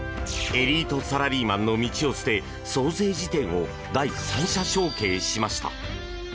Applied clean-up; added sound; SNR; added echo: none; none; none; none.